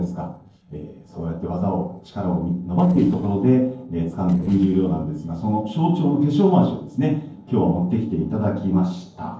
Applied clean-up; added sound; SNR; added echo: neural separator model SepFormer DNS4.